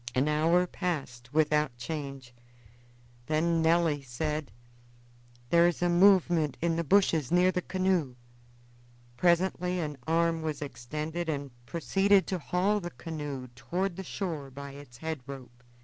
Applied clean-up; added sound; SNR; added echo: none; none; none; none.